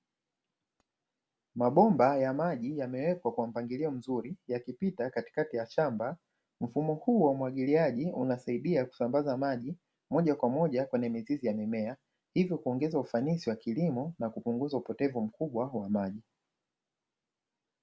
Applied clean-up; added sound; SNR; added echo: none; none; none; none.